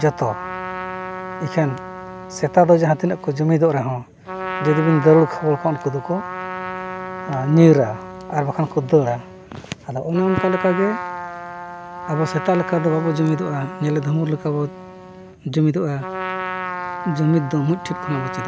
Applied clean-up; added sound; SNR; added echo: none; Trumpet; 10 dB; none.